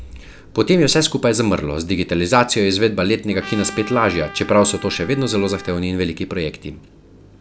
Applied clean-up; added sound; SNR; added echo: none; Trumpet; 17 dB; none.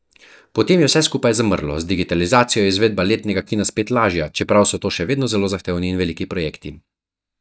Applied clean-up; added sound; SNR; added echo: neural mask model DeepFilterNet 3.